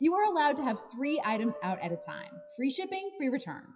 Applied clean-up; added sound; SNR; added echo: classical method WPE with log-MMSE.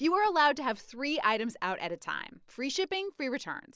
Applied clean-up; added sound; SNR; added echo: none; none; none; none.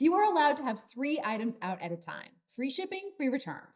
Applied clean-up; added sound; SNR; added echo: neural mask model DeepFilterNet 3.